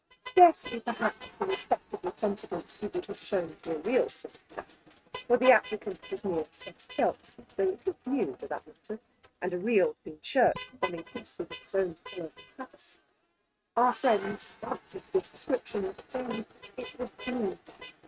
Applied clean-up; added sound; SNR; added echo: neural mask model RNNoise.